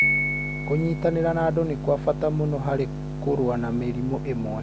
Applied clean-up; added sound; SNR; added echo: none; Piano; 8 dB; none.